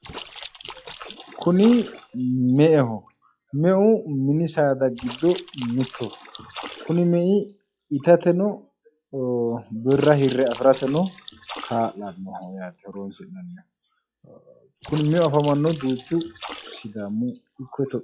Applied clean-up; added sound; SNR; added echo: classical method log-MMSE.